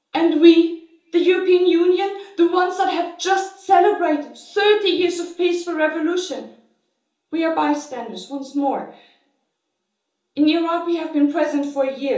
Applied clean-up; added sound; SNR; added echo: none; none; none; reverberation time 1.2 s.